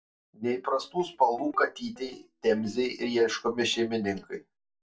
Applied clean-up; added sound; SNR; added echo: neural mask model DeepFilterNet 3.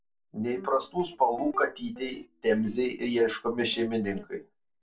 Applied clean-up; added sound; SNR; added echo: neural separator model SepFormer DNS4.